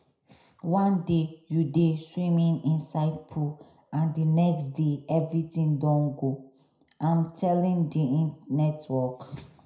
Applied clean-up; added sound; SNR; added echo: none; none; none; reverberation time 0.5 s.